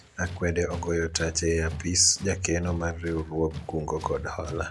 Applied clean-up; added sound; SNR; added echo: none; Tools; 17 dB; none.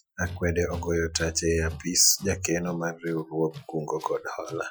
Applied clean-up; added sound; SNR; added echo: classical method Wiener filter.